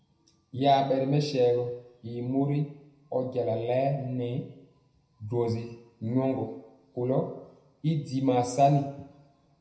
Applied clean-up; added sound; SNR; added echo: none; none; none; reverberation time 0.8 s.